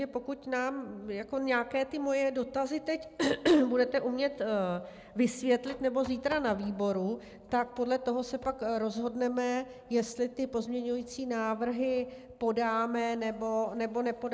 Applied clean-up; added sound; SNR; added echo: none; none; none; none.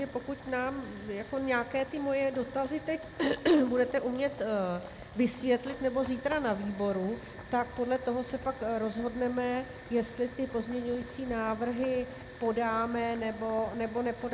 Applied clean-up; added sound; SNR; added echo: none; Boiling; 10 dB; none.